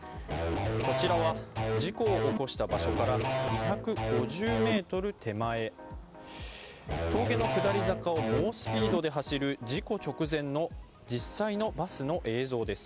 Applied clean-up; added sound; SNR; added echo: none; Electric guitar / Bass guitar; -1 dB; none.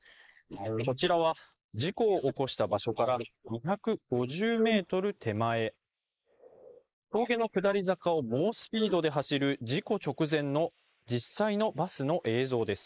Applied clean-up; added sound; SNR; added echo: neural mask model Resemble Enhance denoiser.